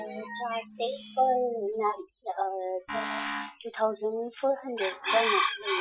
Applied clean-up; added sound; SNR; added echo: classical method Wiener filter.